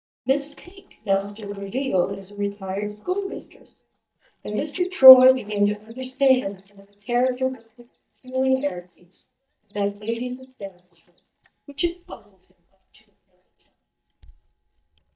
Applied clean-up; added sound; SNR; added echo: neural mask model DeepFilterNet 3.